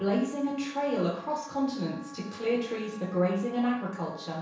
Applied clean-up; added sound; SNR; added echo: none; Wind instrument, woodwind instrument; 18 dB; reverberation time 0.7 s.